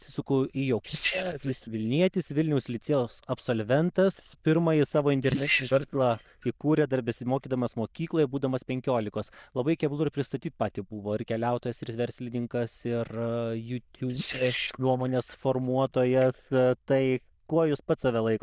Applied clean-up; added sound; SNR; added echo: neural diffusion model UNIVERSE++.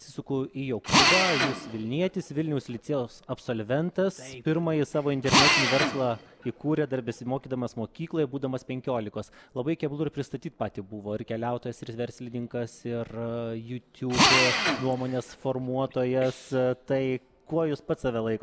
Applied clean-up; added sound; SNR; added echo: none; Drill; -3 dB; none.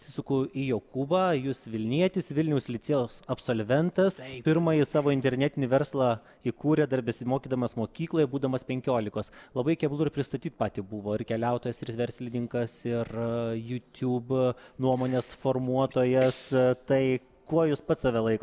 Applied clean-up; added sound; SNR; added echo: none; none; none; none.